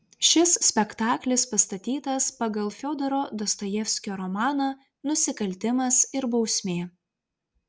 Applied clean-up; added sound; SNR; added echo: none; none; none; none.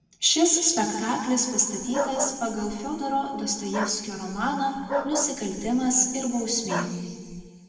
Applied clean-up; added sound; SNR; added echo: none; Bark; 8 dB; reverberation time 2.3 s.